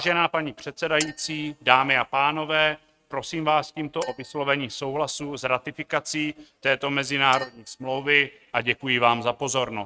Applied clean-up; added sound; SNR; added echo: neural mask model RNNoise.